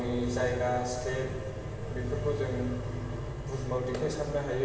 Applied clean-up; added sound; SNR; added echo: none; none; none; reverberation time 1.0 s.